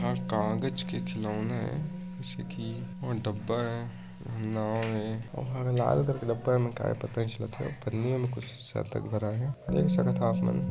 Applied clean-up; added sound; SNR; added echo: none; Musical instrument; 6 dB; none.